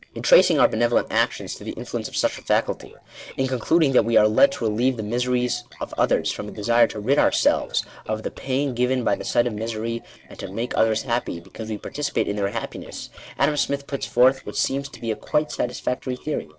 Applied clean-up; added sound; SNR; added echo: neural separator model SepFormer DNS4.